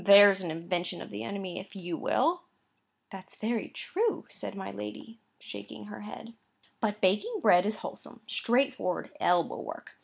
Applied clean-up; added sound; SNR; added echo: none; none; none; none.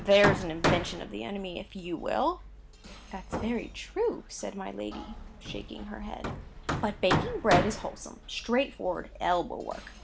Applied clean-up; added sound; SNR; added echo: none; Hammer; 4 dB; none.